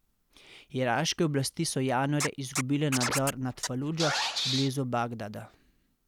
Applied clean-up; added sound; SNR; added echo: none; Scratching (performance technique); 3 dB; none.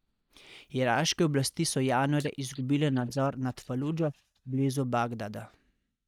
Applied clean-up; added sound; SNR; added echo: neural mask model DeepFilterNet 3.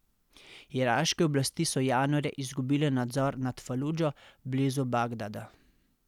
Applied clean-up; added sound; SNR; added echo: none; none; none; none.